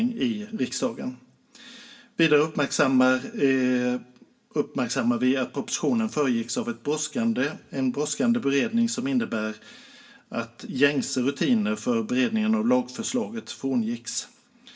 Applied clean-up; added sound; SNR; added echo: none; none; none; reverberation time 0.2 s.